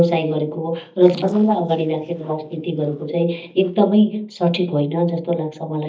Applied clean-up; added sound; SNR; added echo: neural mask model DeepFilterNet 3.